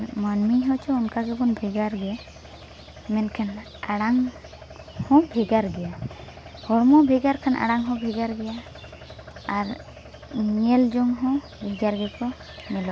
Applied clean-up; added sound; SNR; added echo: none; none; none; none.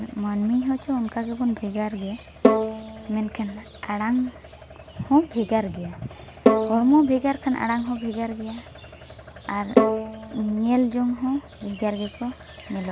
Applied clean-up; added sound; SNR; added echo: none; Bowed string instrument; 1 dB; none.